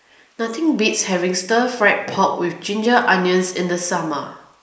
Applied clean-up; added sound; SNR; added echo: neural mask model Resemble Enhance denoiser.